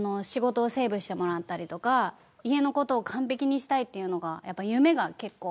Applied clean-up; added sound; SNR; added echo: none; none; none; none.